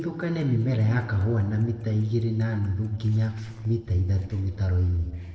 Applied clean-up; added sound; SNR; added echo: neural separator model SepFormer DNS4.